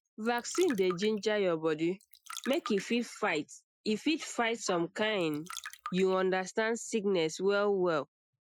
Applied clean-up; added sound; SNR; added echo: classical method Wiener filter.